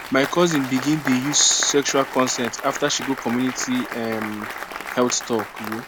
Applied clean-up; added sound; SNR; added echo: none; Applause; 9 dB; none.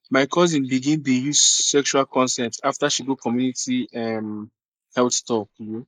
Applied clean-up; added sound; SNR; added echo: neural mask model Resemble Enhance denoiser.